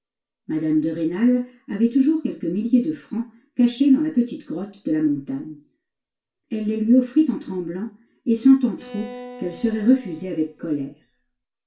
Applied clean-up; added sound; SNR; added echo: none; Bowed string instrument; 19 dB; reverberation time 0.2 s.